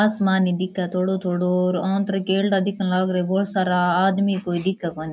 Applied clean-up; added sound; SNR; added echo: none; none; none; none.